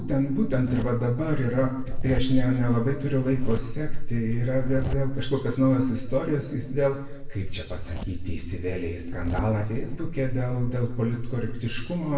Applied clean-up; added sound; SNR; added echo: none; Zipper (clothing); 13 dB; reverberation time 1.0 s.